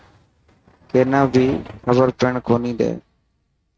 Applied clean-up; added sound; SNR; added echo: neural mask model RNNoise.